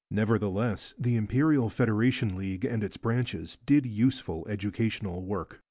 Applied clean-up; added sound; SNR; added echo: none; none; none; none.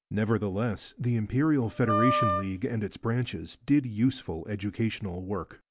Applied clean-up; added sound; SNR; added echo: none; Wind instrument, woodwind instrument; 2 dB; none.